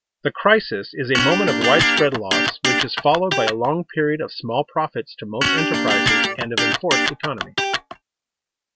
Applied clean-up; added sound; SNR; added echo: none; Electric guitar; -2 dB; none.